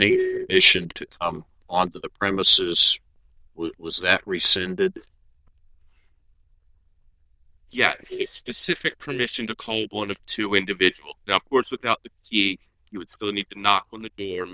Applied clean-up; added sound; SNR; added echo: neural diffusion model UNIVERSE++.